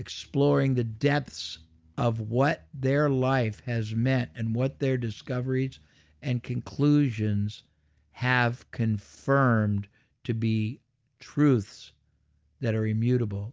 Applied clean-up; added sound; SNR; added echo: none; none; none; none.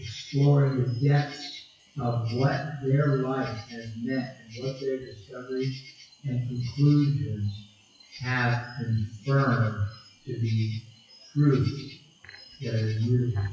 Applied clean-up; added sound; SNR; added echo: classical method WPE with log-MMSE.